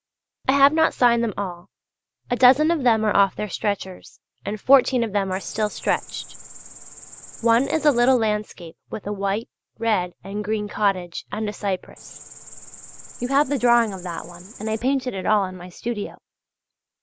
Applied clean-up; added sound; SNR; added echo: none; Cricket; 16 dB; none.